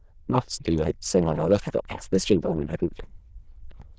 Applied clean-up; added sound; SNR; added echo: neural diffusion model UNIVERSE++.